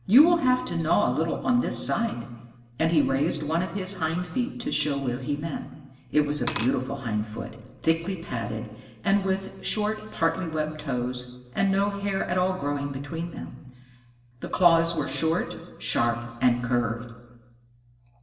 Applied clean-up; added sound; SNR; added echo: none; Glass / Liquid; 15 dB; reverberation time 1.1 s.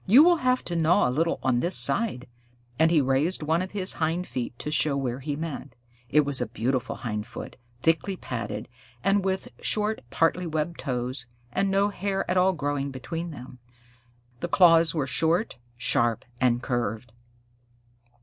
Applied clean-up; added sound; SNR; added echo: none; none; none; none.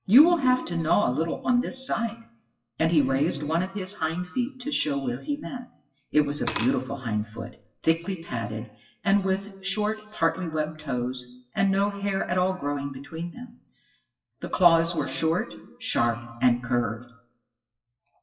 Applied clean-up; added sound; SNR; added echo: classical method WPE with log-MMSE.